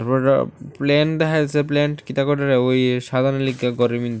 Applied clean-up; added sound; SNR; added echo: none; none; none; none.